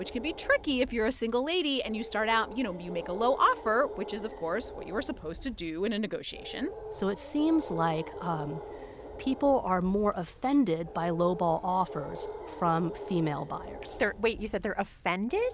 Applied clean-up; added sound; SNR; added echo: none; Animal; 13 dB; none.